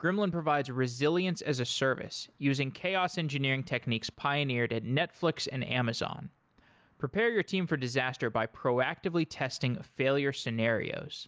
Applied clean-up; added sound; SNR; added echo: none; none; none; none.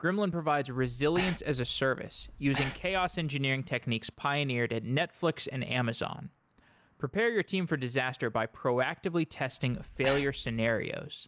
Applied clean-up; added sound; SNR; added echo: none; Breathing; 10 dB; none.